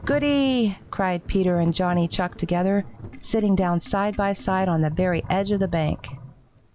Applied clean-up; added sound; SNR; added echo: none; Thunder / Rain + Sink (filling or washing); 16 dB; none.